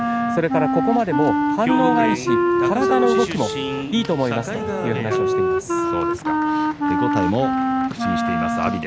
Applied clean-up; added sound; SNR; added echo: none; Wind instrument, woodwind instrument; -2 dB; none.